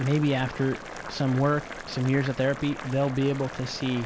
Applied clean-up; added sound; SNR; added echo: none; Boiling; 13 dB; none.